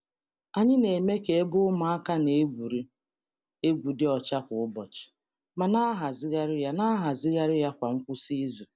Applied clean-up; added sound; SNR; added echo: none; none; none; none.